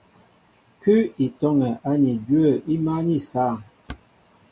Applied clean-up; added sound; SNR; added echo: none; none; none; none.